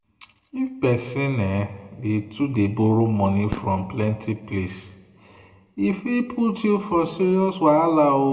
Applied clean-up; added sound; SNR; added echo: none; Fireworks; 18 dB; reverberation time 1.1 s.